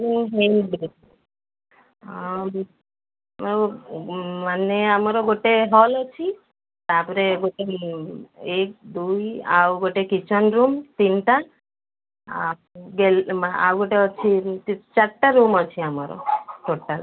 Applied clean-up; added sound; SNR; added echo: none; none; none; none.